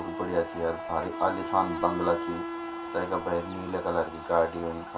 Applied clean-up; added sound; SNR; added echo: none; Insect; 7 dB; reverberation time 0.2 s.